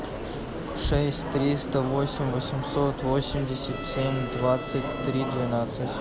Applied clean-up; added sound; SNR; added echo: none; Trumpet; 16 dB; none.